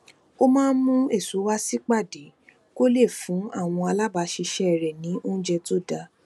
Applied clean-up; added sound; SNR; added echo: none; none; none; none.